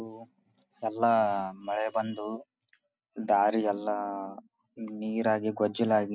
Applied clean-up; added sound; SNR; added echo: none; none; none; none.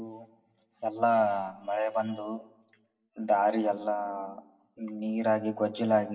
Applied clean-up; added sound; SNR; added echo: none; none; none; reverberation time 0.8 s.